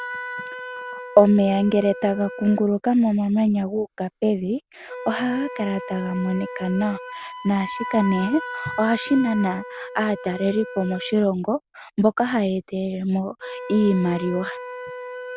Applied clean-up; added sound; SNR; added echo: none; Wind instrument, woodwind instrument; 13 dB; none.